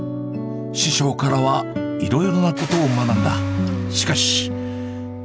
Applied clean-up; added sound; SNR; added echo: none; none; none; none.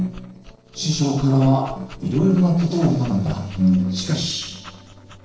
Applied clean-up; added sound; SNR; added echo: neural separator model SepFormer DNS4.